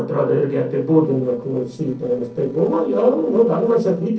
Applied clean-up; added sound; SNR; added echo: neural separator model SepFormer DNS4.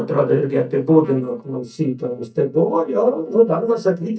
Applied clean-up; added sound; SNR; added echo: neural mask model DeepFilterNet 3.